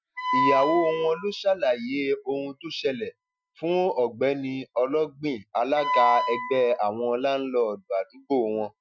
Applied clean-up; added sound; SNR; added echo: classical method Wiener filter.